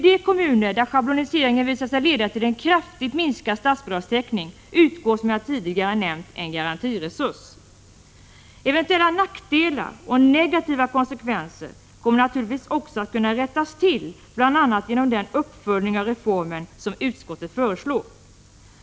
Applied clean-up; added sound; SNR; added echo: none; none; none; none.